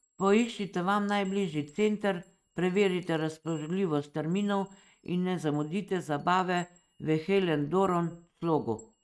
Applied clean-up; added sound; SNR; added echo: neural mask model RNNoise.